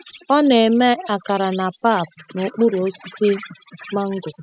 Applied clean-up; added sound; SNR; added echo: classical method spectral subtraction.